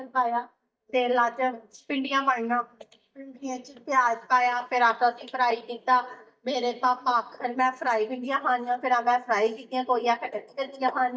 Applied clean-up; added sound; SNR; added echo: neural mask model DeepFilterNet 3.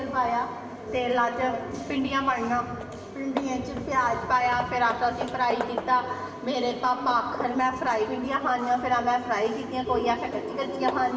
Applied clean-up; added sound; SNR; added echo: none; Hammer / Wood; 15 dB; reverberation time 1.2 s.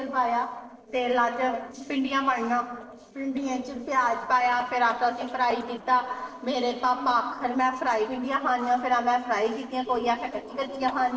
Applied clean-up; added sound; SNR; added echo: neural separator model SepFormer DNS4.